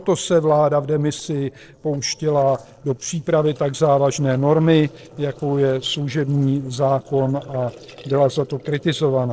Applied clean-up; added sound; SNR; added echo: neural separator model SepFormer DNS4.